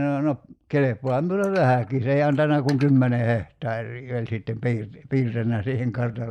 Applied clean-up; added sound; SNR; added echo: neural mask model Resemble Enhance denoiser.